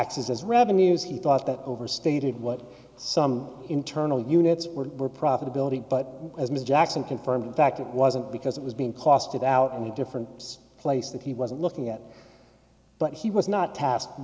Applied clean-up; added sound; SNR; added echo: none; none; none; none.